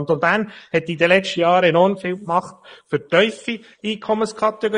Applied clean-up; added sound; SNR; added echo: neural mask model Resemble Enhance denoiser.